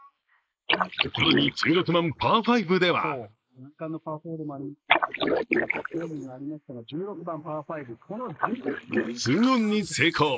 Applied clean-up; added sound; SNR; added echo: neural mask model Resemble Enhance denoiser.